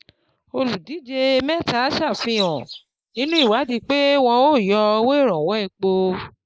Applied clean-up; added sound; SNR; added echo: neural mask model Resemble Enhance denoiser.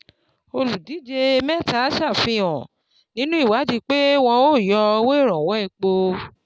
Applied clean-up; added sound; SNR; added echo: none; none; none; none.